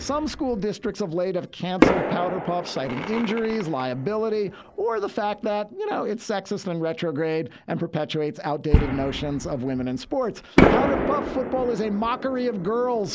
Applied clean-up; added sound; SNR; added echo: none; Fireworks; 1 dB; none.